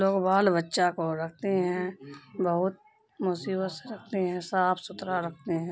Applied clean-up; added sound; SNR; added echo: none; none; none; none.